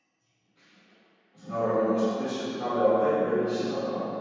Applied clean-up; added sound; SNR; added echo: none; none; none; reverberation time 2.2 s.